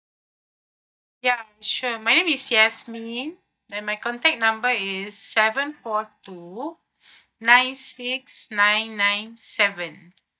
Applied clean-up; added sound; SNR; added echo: neural mask model DeepFilterNet 3.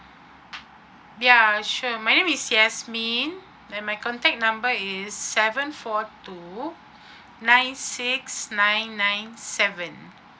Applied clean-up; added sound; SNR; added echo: none; none; none; none.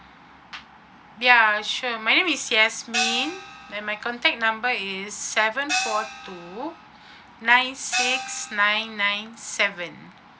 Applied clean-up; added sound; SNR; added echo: none; Gong; 5 dB; none.